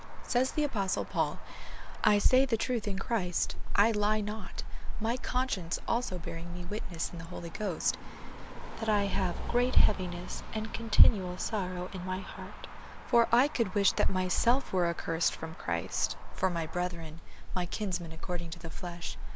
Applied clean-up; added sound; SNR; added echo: none; Motor vehicle (road); 3 dB; none.